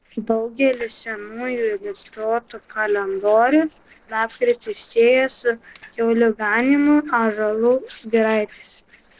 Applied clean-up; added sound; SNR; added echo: neural separator model SepFormer DNS4.